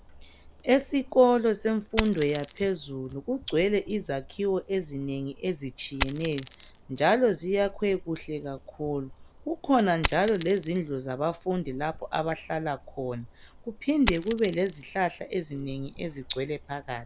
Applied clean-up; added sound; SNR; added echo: none; Coin (dropping); 13 dB; none.